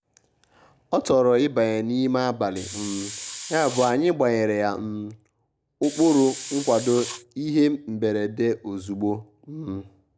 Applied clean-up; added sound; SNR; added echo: none; Hiss; 1 dB; none.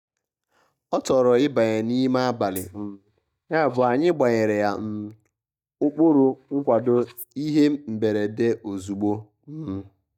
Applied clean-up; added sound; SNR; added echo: neural mask model DeepFilterNet 3.